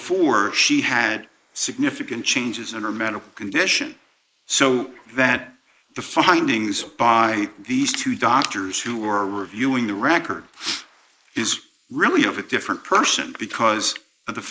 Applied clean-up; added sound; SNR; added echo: neural mask model Resemble Enhance denoiser.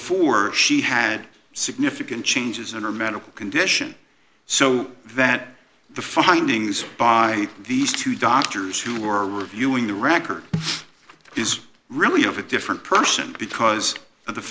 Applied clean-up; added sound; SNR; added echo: none; none; none; none.